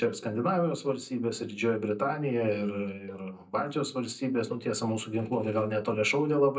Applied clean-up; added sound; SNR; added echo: neural mask model DeepFilterNet 3.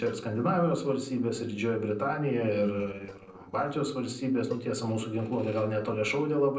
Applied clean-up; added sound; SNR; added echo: neural separator model SepFormer DNS4.